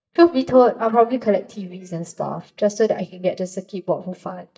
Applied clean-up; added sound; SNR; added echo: neural mask model DeepFilterNet 3.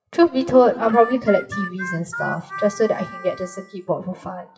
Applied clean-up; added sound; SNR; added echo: classical method WPE with log-MMSE.